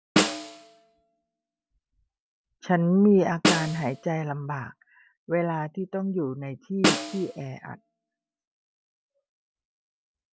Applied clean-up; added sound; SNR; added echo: none; Snare drum; 2 dB; none.